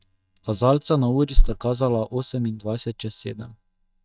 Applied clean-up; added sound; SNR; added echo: neural mask model DeepFilterNet 3.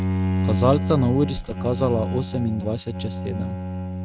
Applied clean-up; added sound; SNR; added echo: neural mask model RNNoise.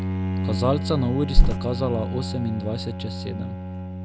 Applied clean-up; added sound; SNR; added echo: none; Bowed string instrument + Bird; -4 dB; none.